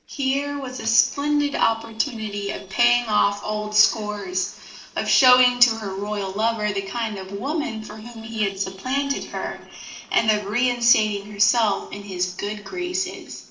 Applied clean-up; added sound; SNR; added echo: neural separator model SepFormer DNS4.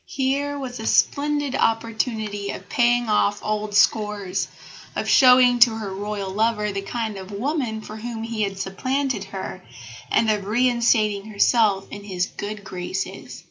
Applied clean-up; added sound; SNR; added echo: none; none; none; none.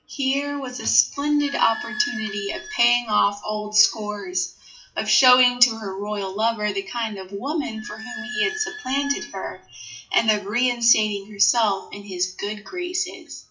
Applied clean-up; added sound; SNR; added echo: classical method WPE with log-MMSE.